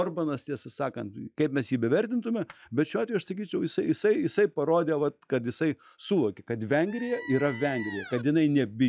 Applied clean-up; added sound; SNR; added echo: classical method log-MMSE.